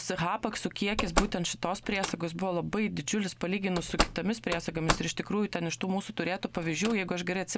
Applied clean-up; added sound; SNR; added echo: none; Slam; 6 dB; none.